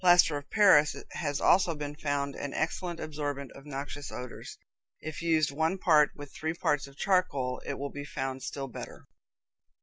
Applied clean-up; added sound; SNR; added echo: none; none; none; none.